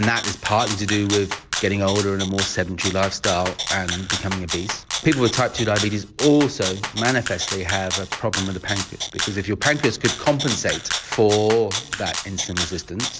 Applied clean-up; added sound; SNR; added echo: none; Rattle (instrument); 6 dB; none.